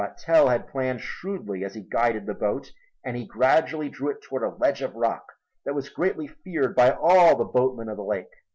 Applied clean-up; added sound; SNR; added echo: none; none; none; none.